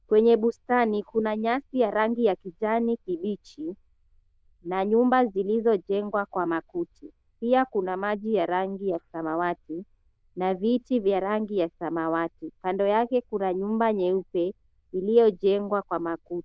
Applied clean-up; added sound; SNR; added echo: neural diffusion model UNIVERSE++.